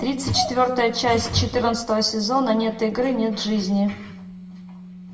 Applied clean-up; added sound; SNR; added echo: none; Telephone; 18 dB; reverberation time 0.6 s.